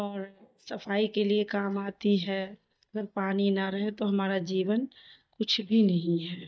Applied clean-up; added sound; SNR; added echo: neural mask model DeepFilterNet 3.